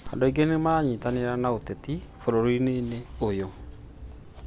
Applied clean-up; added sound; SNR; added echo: none; none; none; none.